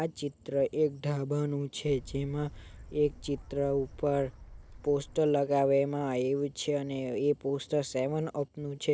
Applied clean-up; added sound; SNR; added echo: none; Gull, seagull / Wind; 17 dB; none.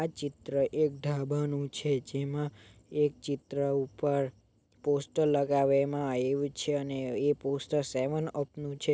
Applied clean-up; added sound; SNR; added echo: none; none; none; none.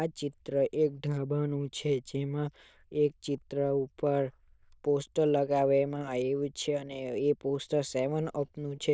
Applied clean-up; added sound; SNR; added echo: neural diffusion model UNIVERSE++.